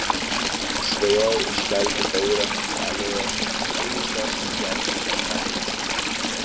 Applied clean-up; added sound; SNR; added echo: none; Stream / Trickle, dribble; -3 dB; none.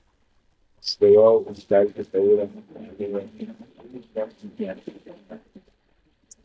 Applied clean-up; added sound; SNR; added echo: neural mask model DeepFilterNet 3.